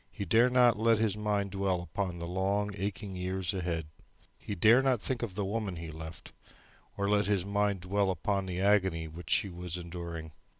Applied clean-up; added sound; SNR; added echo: none; none; none; none.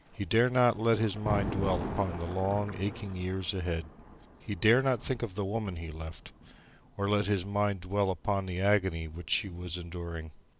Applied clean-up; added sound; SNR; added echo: none; Thunder; 12 dB; none.